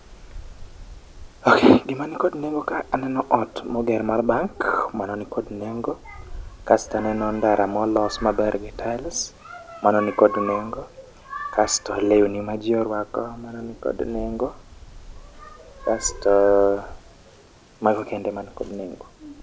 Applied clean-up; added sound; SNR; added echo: none; Wind; 19 dB; none.